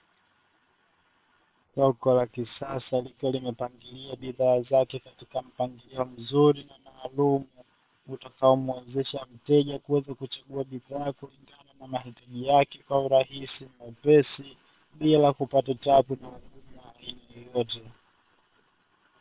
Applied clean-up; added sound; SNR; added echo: neural separator model SepFormer WHAM!.